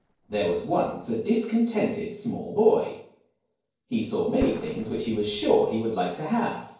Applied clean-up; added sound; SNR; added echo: neural separator model SepFormer DNS4.